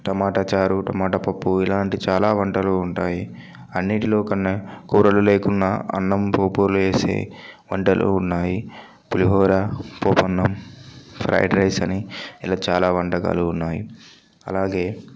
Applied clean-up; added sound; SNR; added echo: none; none; none; none.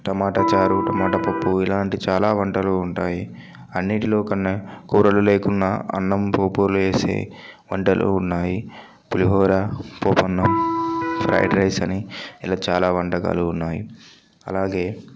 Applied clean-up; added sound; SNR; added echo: none; Electric guitar; 1 dB; none.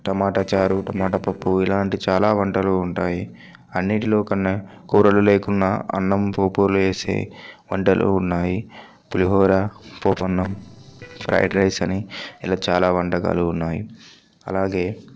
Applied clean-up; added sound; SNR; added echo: neural separator model SepFormer DNS4.